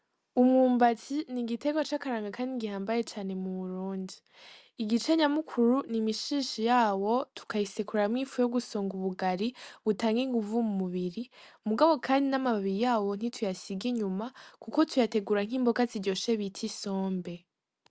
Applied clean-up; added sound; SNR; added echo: none; none; none; none.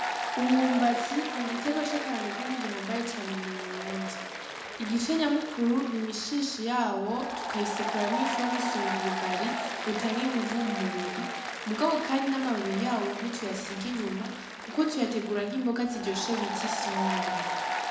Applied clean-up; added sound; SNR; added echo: none; Applause; 4 dB; reverberation time 0.9 s.